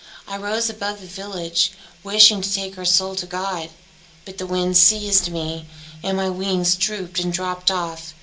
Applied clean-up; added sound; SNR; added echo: none; none; none; reverberation time 0.2 s.